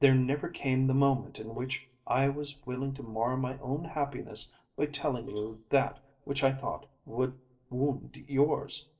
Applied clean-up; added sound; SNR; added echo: neural separator model SepFormer DNS4.